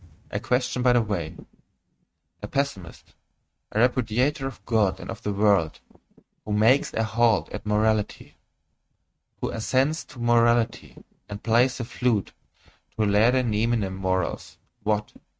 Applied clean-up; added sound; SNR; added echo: neural mask model RNNoise.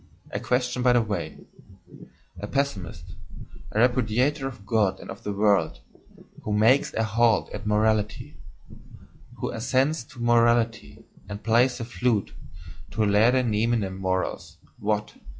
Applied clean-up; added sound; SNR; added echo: classical method log-MMSE.